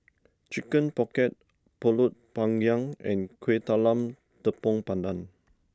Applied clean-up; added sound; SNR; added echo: none; none; none; none.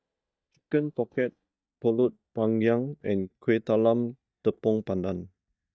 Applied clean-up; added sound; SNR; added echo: neural mask model DeepFilterNet 3.